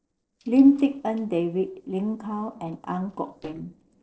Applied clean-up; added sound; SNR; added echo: neural separator model SepFormer DNS4.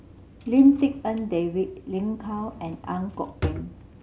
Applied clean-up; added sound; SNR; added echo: none; Drawer open or close; 14 dB; none.